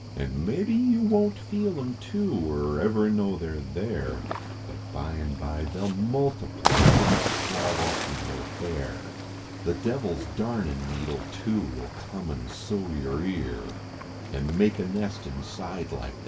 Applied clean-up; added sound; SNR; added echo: none; Cricket / Waves, surf; 3 dB; reverberation time 0.2 s.